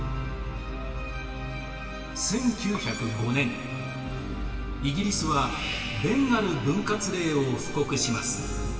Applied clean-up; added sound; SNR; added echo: none; none; none; reverberation time 2.6 s.